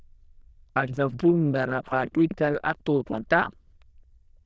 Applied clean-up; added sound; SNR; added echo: neural diffusion model UNIVERSE++.